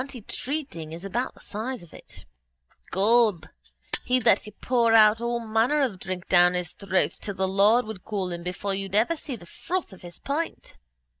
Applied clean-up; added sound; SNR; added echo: neural mask model DeepFilterNet 3.